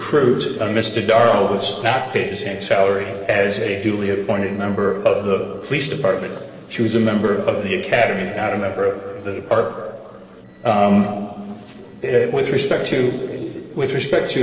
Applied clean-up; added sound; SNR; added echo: neural separator model SepFormer DNS4.